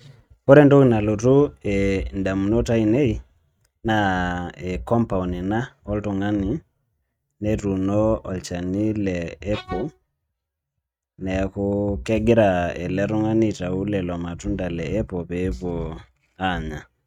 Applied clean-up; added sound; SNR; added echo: neural mask model RNNoise.